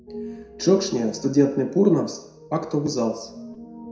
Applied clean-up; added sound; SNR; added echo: none; Piano; 17 dB; reverberation time 0.6 s.